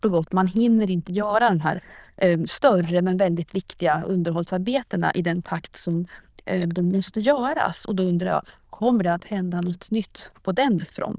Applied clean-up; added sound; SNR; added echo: neural diffusion model UNIVERSE++.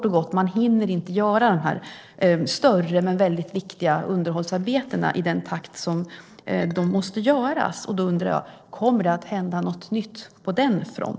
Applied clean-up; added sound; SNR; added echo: neural separator model SepFormer DNS4.